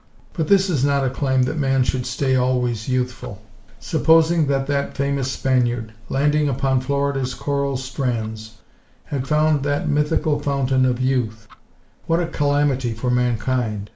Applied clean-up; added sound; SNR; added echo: none; Tick-tock; 18 dB; none.